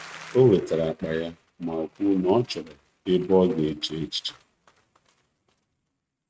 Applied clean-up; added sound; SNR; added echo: neural mask model RNNoise.